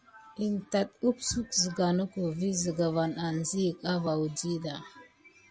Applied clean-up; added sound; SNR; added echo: none; none; none; none.